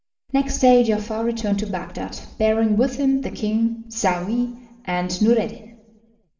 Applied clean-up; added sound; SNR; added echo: none; none; none; reverberation time 0.9 s.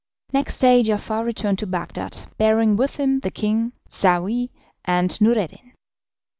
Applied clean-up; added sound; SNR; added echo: none; none; none; none.